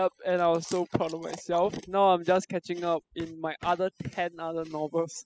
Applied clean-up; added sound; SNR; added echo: classical method spectral subtraction.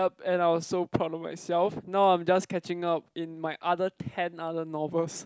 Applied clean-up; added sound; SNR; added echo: none; none; none; none.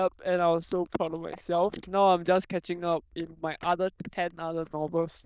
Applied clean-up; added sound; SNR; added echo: neural diffusion model UNIVERSE++.